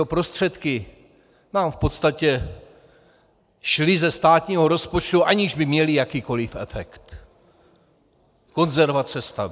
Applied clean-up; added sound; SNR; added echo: none; none; none; none.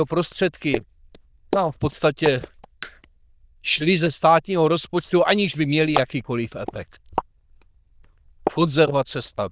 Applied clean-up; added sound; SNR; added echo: neural diffusion model UNIVERSE++.